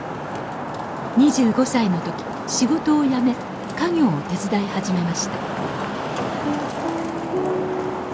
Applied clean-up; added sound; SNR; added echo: none; Traffic noise, roadway noise; 5 dB; none.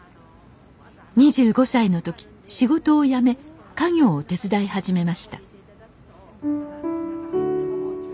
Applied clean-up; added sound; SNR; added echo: none; none; none; none.